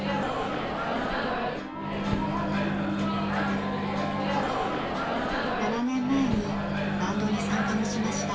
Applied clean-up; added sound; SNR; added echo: none; Microwave oven; -3 dB; reverberation time 0.3 s.